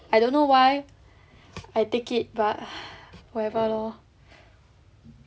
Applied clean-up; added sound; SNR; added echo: none; none; none; none.